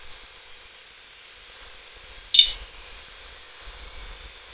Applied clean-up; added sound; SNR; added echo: neural separator model SepFormer WHAM!.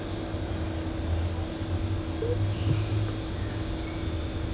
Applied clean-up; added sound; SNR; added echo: none; none; none; none.